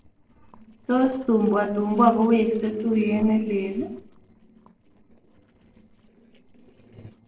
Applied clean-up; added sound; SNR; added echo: neural separator model SepFormer DNS4.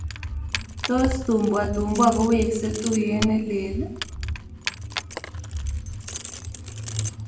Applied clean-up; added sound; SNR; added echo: none; Keys jangling; 12 dB; reverberation time 0.6 s.